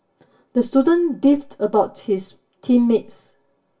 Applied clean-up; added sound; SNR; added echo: none; none; none; reverberation time 0.1 s.